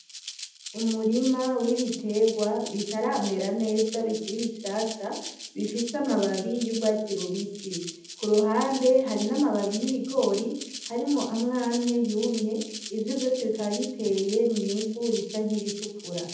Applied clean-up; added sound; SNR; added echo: none; Rattle (instrument); 13 dB; reverberation time 0.8 s.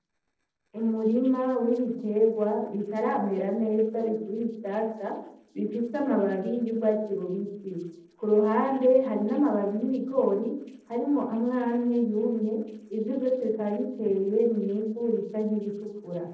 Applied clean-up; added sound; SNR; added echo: neural separator model SepFormer DNS4.